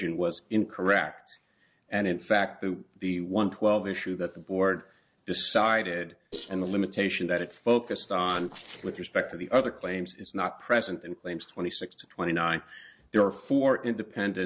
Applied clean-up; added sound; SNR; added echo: neural separator model SepFormer DNS4.